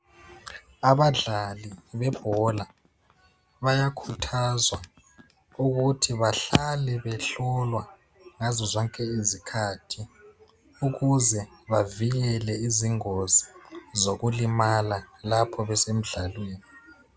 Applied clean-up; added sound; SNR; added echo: none; none; none; none.